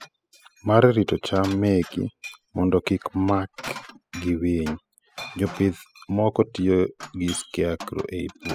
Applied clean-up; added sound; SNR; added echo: classical method spectral subtraction.